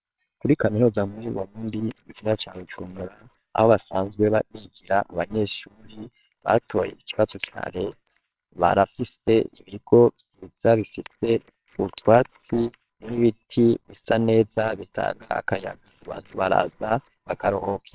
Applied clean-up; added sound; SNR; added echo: neural separator model SepFormer WHAMR!.